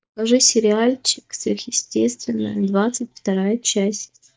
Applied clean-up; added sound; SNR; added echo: neural mask model DeepFilterNet 3.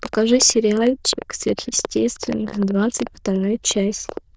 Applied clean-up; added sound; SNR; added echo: neural diffusion model UNIVERSE++.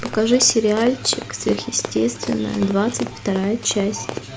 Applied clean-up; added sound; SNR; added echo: none; Run; 14 dB; none.